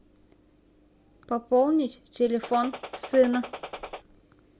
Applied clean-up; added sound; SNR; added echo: none; Gunshot, gunfire; 11 dB; none.